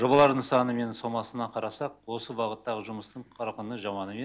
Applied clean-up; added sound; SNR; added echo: none; none; none; none.